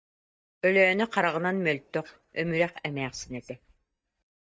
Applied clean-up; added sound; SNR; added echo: neural mask model DeepFilterNet 3.